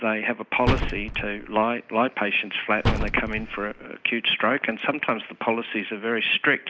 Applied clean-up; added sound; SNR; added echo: none; Slam; 2 dB; none.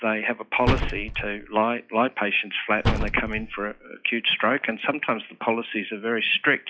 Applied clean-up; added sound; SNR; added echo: classical method log-MMSE.